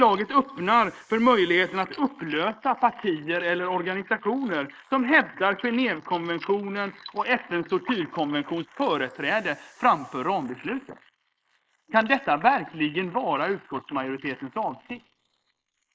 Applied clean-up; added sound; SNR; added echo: neural mask model Resemble Enhance denoiser.